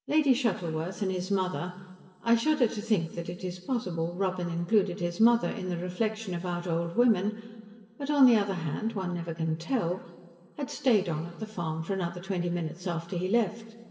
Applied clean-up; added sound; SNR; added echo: none; none; none; reverberation time 2.6 s.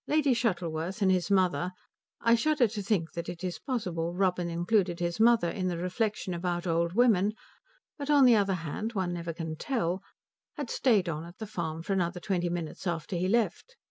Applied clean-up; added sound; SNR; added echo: none; none; none; none.